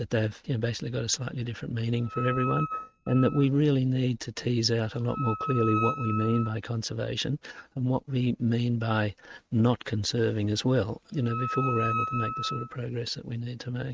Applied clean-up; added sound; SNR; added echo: neural mask model RNNoise.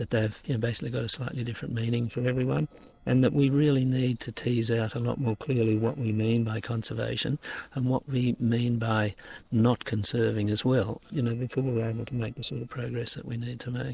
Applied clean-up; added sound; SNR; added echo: neural separator model SepFormer DNS4.